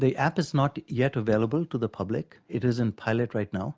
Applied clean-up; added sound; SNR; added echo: none; none; none; none.